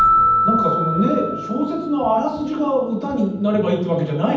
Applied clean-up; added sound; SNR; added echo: none; Keyboard (musical); 2 dB; reverberation time 0.8 s.